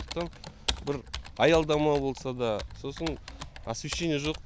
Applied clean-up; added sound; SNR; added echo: none; Computer keyboard; 11 dB; none.